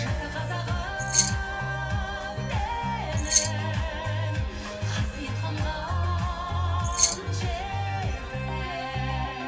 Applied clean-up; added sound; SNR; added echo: none; Keys jangling; -3 dB; reverberation time 0.8 s.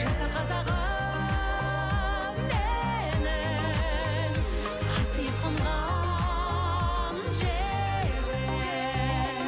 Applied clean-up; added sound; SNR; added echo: none; none; none; none.